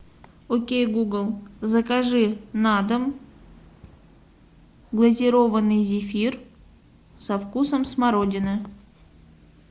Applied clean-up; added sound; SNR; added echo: none; none; none; none.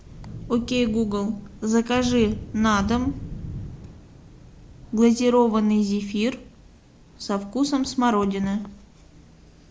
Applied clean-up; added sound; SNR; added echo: none; Thunder / Rain; 15 dB; none.